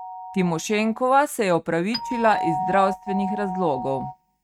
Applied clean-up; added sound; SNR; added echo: neural mask model RNNoise.